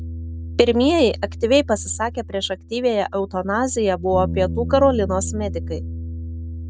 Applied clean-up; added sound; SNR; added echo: none; Bass guitar; 9 dB; none.